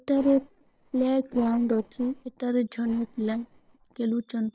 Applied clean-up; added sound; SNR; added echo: neural separator model SepFormer DNS4.